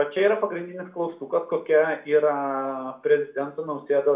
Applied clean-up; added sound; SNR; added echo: none; none; none; reverberation time 0.3 s.